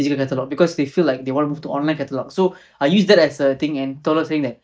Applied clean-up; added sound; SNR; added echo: neural mask model DeepFilterNet 3.